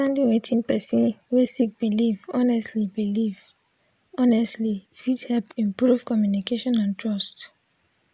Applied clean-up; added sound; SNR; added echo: none; none; none; none.